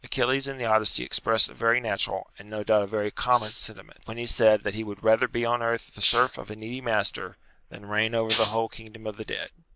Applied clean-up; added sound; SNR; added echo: neural mask model Resemble Enhance denoiser.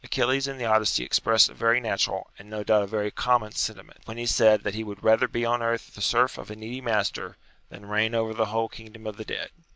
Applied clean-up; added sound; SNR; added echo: none; none; none; none.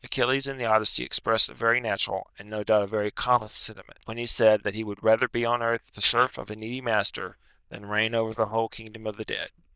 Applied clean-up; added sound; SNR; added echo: neural diffusion model UNIVERSE++.